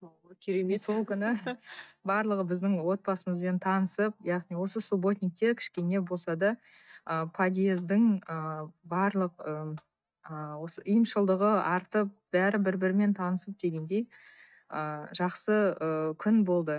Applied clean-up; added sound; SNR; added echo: neural mask model DeepFilterNet 3.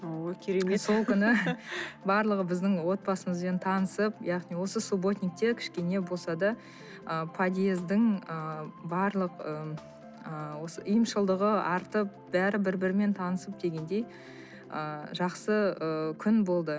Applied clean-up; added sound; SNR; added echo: none; none; none; none.